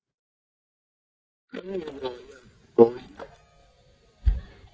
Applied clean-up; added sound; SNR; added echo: neural mask model DeepFilterNet 3.